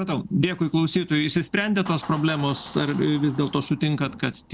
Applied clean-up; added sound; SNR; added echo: none; Door; 20 dB; none.